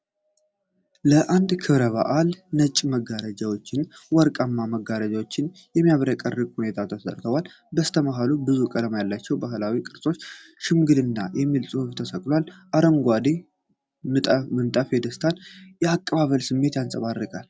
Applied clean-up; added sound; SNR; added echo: none; none; none; none.